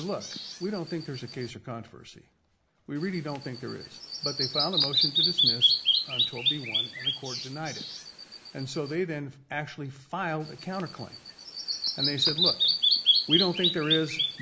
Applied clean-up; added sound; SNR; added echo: none; Bird vocalization, bird call, bird song; -5 dB; none.